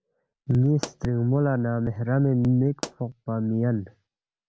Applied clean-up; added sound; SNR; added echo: none; Explosion; 19 dB; none.